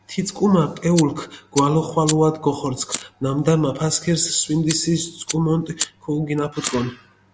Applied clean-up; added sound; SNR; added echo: none; Fire; 12 dB; none.